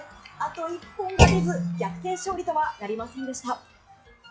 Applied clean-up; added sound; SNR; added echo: classical method log-MMSE.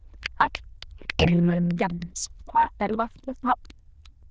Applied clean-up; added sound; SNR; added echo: neural diffusion model UNIVERSE++.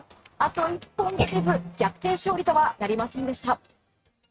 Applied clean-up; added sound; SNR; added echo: neural mask model RNNoise.